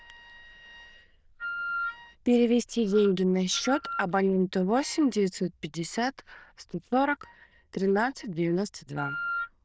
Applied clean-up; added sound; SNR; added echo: neural diffusion model UNIVERSE++.